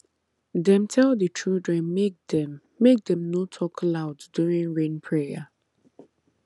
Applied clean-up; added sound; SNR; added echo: none; none; none; none.